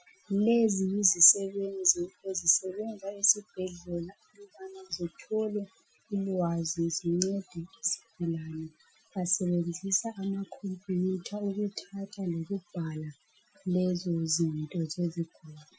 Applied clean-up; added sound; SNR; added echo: classical method Wiener filter.